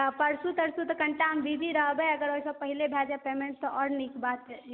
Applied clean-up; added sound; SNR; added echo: none; none; none; none.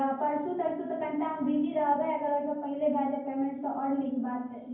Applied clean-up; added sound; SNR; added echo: none; none; none; reverberation time 0.9 s.